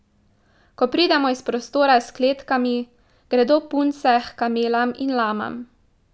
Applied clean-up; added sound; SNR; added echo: none; none; none; none.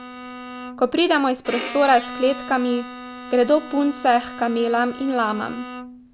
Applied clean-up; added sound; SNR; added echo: none; Bowed string instrument; 13 dB; none.